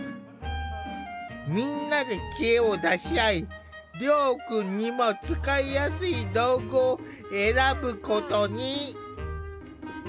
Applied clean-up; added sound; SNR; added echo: none; none; none; none.